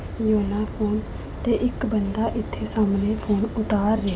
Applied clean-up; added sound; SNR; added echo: none; Fire; 10 dB; none.